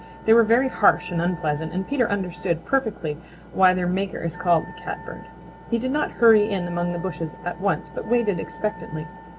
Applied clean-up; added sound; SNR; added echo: none; Wind instrument, woodwind instrument; 20 dB; none.